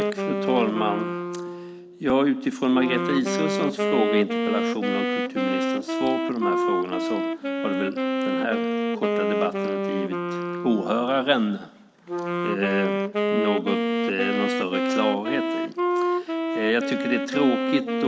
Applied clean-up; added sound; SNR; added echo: none; Wind instrument, woodwind instrument; -1 dB; none.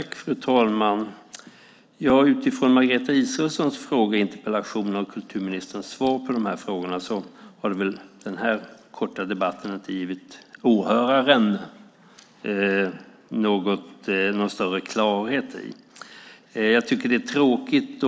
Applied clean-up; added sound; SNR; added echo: none; none; none; none.